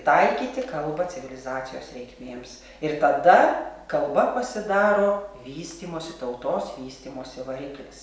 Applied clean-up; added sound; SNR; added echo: none; none; none; none.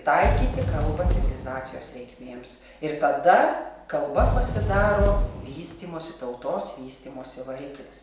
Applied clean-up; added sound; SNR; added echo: none; Fireworks; 2 dB; none.